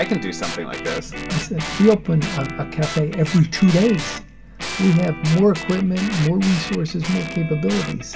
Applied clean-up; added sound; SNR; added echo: none; Guitar; 10 dB; reverberation time 0.2 s.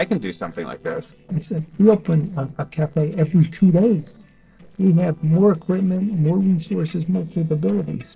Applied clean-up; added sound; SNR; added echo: neural separator model SepFormer DNS4.